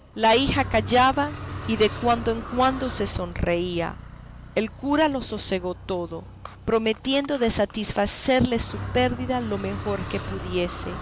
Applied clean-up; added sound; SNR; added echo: none; Car; 11 dB; none.